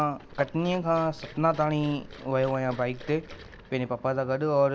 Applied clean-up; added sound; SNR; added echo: none; Liquid; 18 dB; none.